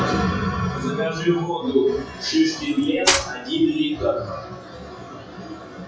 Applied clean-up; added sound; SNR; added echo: classical method WPE with log-MMSE.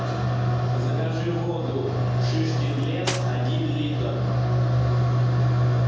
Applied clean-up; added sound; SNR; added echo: none; Cutlery, silverware; 13 dB; reverberation time 1.3 s.